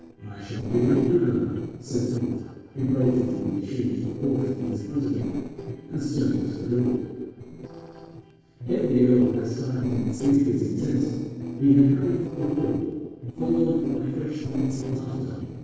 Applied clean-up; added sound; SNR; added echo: neural separator model SepFormer DNS4.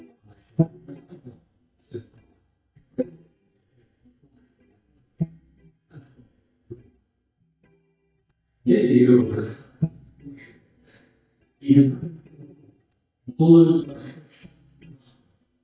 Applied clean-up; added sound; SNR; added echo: neural mask model DeepFilterNet 3.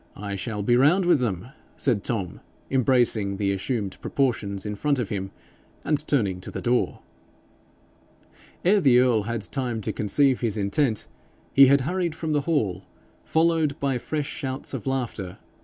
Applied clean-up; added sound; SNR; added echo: none; none; none; none.